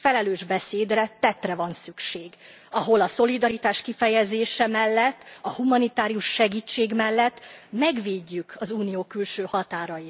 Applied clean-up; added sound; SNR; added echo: none; none; none; none.